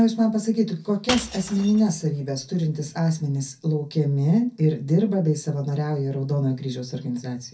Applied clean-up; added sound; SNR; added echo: none; Shatter / Crushing; 13 dB; reverberation time 0.3 s.